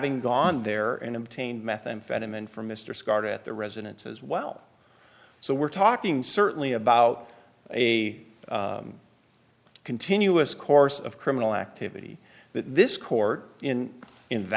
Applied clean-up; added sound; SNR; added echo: none; Snare drum; 16 dB; none.